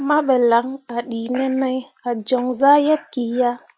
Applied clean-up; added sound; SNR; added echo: none; none; none; none.